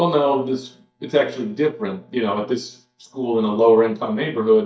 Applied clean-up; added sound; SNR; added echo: neural mask model DeepFilterNet 3.